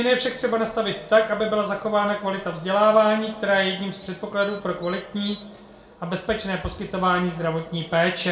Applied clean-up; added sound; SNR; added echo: none; Bird vocalization, bird call, bird song; 19 dB; reverberation time 0.4 s.